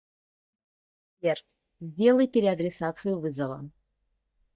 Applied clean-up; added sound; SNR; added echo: neural mask model DeepFilterNet 3.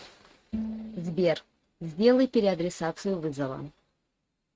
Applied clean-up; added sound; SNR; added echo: neural mask model RNNoise.